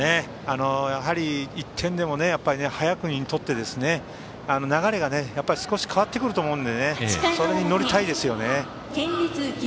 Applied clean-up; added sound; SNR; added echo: none; none; none; none.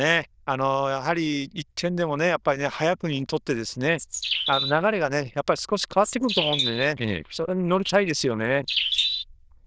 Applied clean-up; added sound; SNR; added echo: neural diffusion model UNIVERSE++.